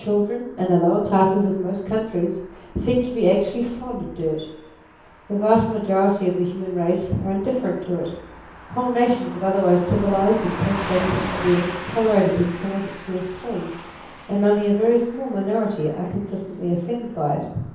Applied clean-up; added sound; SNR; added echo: none; Car passing by / Truck; 15 dB; reverberation time 0.9 s.